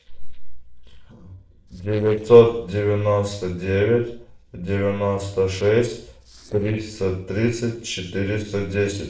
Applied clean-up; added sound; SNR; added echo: neural separator model SepFormer DNS4.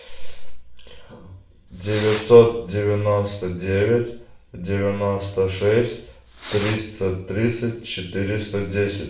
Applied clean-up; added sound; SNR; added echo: none; Fireworks; 12 dB; reverberation time 0.5 s.